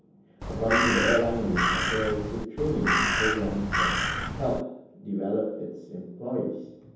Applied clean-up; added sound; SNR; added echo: none; Crow; -2 dB; reverberation time 0.9 s.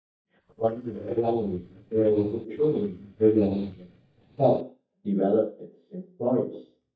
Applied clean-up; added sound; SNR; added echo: neural mask model DeepFilterNet 3.